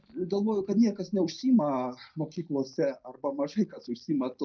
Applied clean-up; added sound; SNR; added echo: neural mask model DeepFilterNet 3.